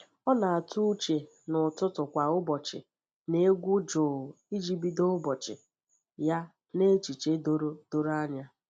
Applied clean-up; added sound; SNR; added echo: none; none; none; none.